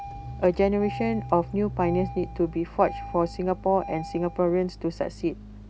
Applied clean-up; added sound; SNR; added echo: none; Engine starting; 11 dB; none.